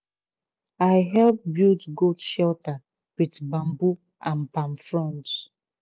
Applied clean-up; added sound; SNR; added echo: none; none; none; none.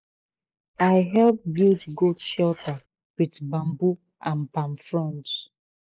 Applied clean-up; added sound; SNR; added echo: neural mask model Resemble Enhance denoiser.